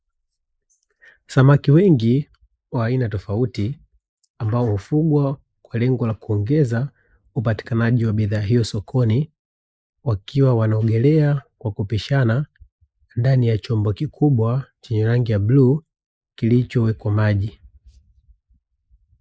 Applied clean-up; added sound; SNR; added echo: neural mask model Resemble Enhance denoiser.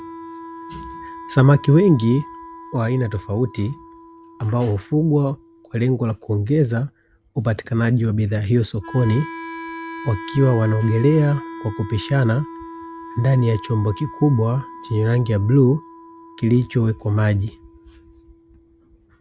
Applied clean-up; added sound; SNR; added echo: none; Wind instrument, woodwind instrument; 17 dB; none.